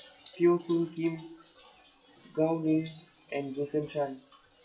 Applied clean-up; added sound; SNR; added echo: classical method WPE with log-MMSE.